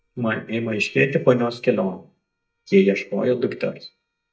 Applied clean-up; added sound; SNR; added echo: neural mask model DeepFilterNet 3.